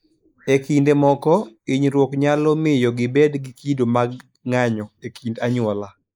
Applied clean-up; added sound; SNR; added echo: neural mask model Resemble Enhance denoiser.